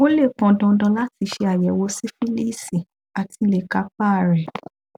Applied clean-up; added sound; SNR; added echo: none; none; none; none.